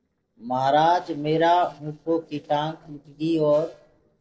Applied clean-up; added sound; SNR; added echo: neural separator model SepFormer DNS4.